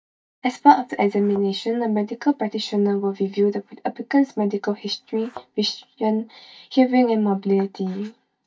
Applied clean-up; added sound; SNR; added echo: neural mask model DeepFilterNet 3.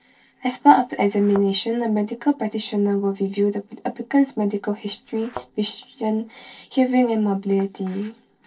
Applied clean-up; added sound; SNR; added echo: neural separator model SepFormer DNS4.